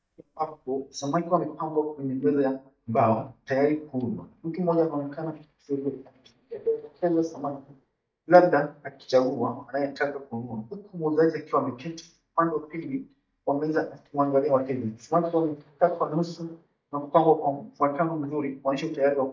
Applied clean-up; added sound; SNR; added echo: neural mask model DeepFilterNet 3.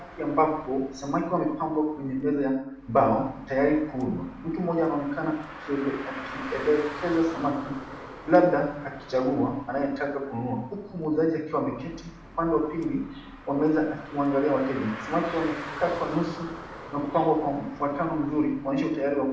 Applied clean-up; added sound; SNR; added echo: none; Car; 15 dB; reverberation time 0.7 s.